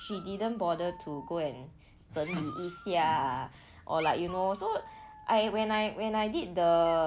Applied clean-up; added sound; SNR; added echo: none; Dog; 19 dB; none.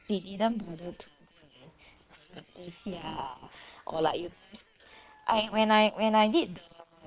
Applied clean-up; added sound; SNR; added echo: neural separator model SepFormer WHAM!.